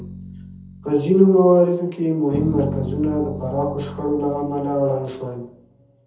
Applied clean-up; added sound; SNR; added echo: none; Bass guitar; 11 dB; reverberation time 0.7 s.